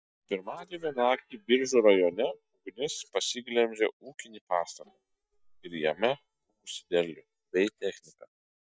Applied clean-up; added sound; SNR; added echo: neural mask model DeepFilterNet 3.